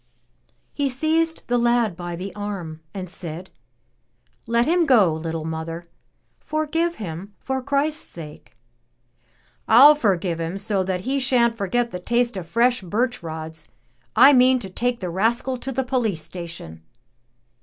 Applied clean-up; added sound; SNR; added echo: none; none; none; none.